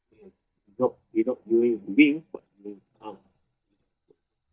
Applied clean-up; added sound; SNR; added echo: neural mask model DeepFilterNet 3.